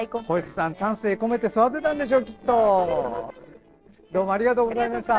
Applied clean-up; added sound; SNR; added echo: neural separator model SepFormer DNS4.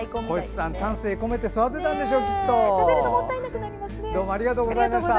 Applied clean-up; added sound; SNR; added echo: none; none; none; none.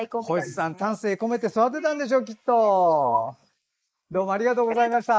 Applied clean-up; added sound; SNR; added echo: neural mask model Resemble Enhance denoiser.